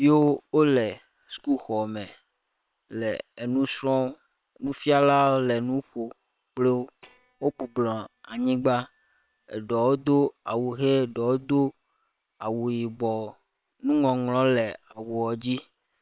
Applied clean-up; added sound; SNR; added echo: neural separator model SepFormer WHAM!.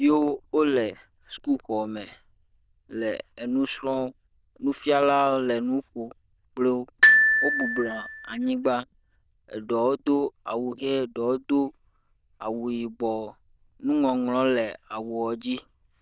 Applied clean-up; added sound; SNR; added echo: neural diffusion model UNIVERSE++.